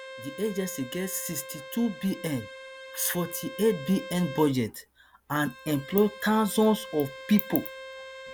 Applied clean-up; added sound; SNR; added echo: none; Bowed string instrument; 14 dB; none.